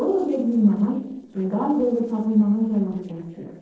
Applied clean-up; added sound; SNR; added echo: neural separator model SepFormer DNS4.